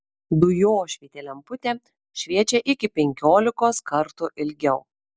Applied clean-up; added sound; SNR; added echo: none; none; none; none.